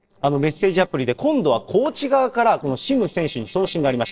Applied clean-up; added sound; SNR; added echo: neural separator model SepFormer DNS4.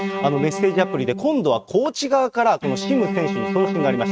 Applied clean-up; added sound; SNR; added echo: neural mask model RNNoise.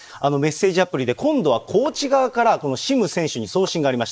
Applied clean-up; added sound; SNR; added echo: neural mask model Resemble Enhance denoiser.